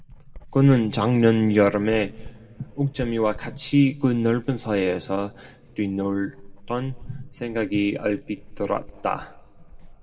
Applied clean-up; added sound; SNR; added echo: none; Writing; 18 dB; reverberation time 1.5 s.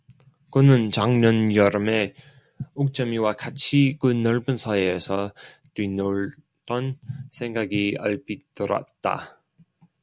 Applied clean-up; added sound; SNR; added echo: none; none; none; none.